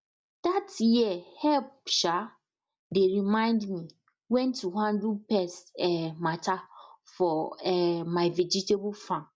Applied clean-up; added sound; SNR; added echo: none; none; none; none.